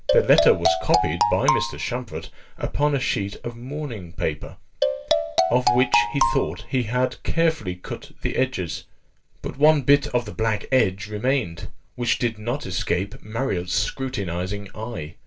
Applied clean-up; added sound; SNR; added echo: none; Marimba, xylophone; 0 dB; reverberation time 0.2 s.